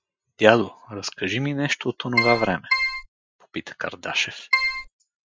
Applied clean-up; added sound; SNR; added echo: classical method Wiener filter.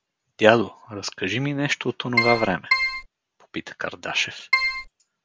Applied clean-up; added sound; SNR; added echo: none; Keyboard (musical); -3 dB; none.